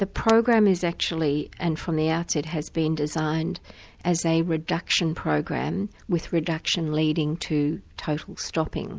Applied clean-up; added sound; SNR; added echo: none; none; none; none.